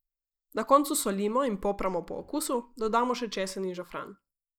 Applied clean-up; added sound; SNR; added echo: neural mask model Resemble Enhance denoiser.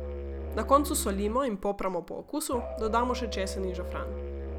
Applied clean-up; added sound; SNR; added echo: none; Musical instrument; 6 dB; none.